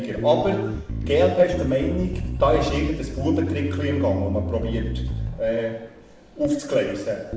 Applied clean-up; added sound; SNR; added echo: none; Bass guitar; 5 dB; reverberation time 0.9 s.